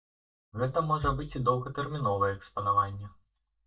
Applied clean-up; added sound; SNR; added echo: neural mask model DeepFilterNet 3.